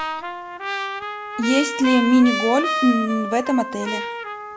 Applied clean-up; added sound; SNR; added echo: none; Trumpet; 6 dB; none.